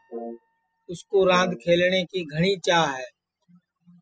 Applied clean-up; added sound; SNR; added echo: classical method spectral subtraction.